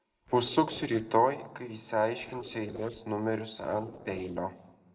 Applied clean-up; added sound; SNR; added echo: neural separator model SepFormer DNS4.